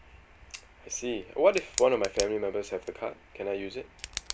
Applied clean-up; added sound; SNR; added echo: none; Tick; 12 dB; none.